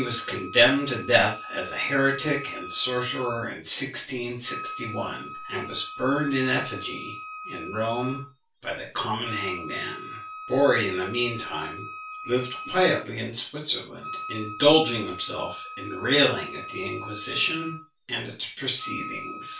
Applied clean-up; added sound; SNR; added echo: none; Wind instrument, woodwind instrument; 12 dB; reverberation time 0.2 s.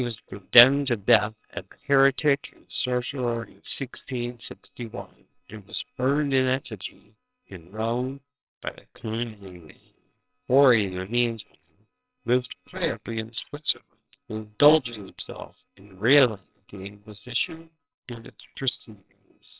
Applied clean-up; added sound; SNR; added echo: neural separator model SepFormer WHAMR!.